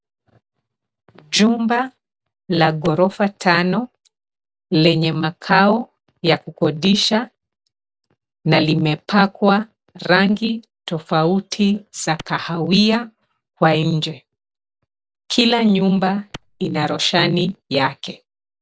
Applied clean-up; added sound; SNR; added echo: none; Clapping; 18 dB; none.